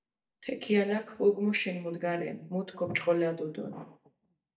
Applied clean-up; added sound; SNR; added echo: neural mask model DeepFilterNet 3.